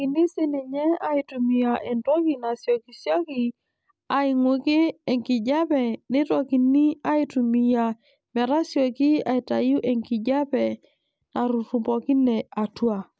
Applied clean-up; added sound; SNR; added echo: none; none; none; none.